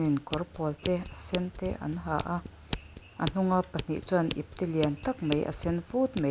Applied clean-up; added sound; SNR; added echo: none; Scissors; 7 dB; none.